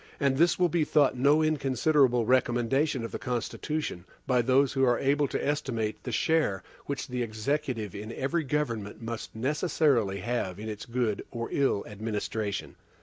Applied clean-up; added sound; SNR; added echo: none; none; none; none.